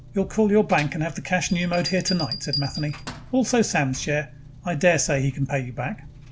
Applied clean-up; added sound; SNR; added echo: none; Bell + Engine; 13 dB; none.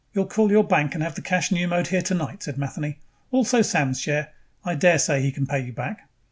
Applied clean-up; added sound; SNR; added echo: none; none; none; none.